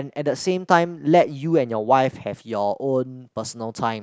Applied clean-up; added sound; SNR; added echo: none; none; none; none.